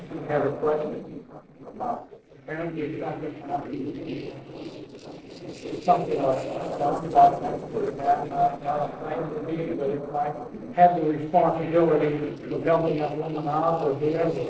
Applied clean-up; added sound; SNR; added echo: neural separator model SepFormer DNS4.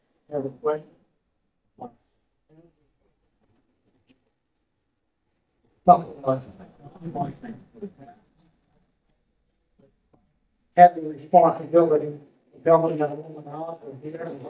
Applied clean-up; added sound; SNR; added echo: neural mask model DeepFilterNet 3.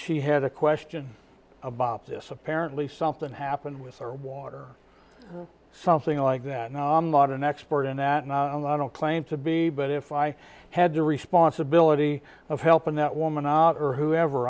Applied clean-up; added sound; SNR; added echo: none; none; none; none.